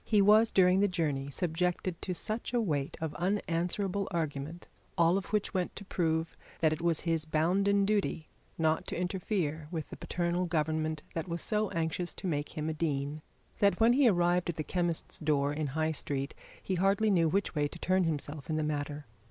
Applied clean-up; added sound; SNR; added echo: none; none; none; none.